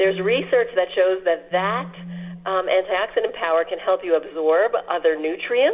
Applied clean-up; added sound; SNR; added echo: none; Telephone; 16 dB; reverberation time 0.9 s.